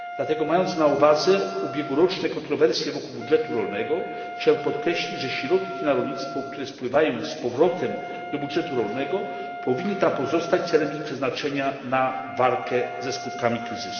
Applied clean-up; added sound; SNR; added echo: none; Wind instrument, woodwind instrument; 11 dB; reverberation time 2.2 s.